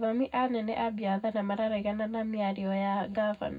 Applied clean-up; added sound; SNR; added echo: none; none; none; reverberation time 0.3 s.